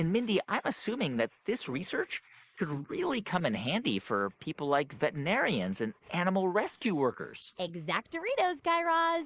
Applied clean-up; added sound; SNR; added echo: neural mask model Resemble Enhance denoiser.